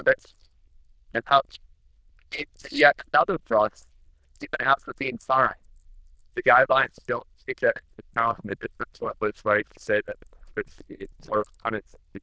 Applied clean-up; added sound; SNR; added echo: neural diffusion model UNIVERSE++.